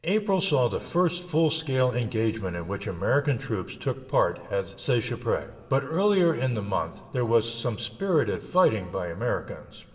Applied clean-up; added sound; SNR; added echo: none; none; none; reverberation time 2.2 s.